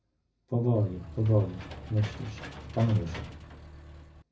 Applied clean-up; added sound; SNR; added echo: none; Engine / Mechanisms; 13 dB; reverberation time 0.4 s.